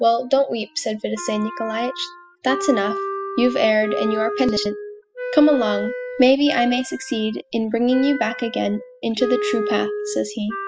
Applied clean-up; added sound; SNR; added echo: classical method spectral subtraction.